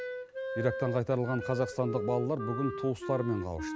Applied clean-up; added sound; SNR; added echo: none; Wind instrument, woodwind instrument; 6 dB; none.